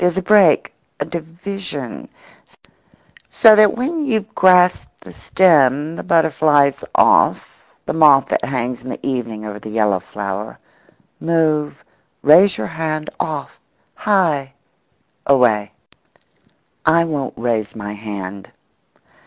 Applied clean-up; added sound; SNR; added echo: none; none; none; none.